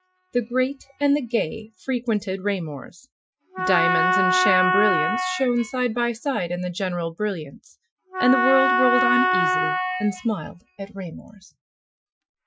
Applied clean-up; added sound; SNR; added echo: classical method Wiener filter.